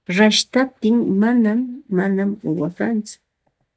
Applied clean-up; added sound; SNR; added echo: neural mask model DeepFilterNet 3.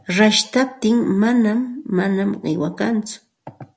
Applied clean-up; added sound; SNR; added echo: none; none; none; none.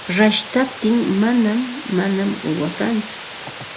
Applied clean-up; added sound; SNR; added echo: none; Water; 11 dB; none.